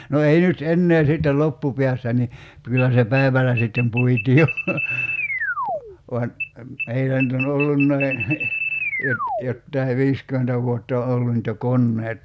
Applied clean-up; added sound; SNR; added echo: none; Alarm; 7 dB; none.